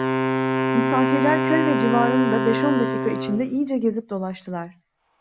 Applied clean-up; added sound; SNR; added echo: none; Wind instrument, woodwind instrument; 0 dB; none.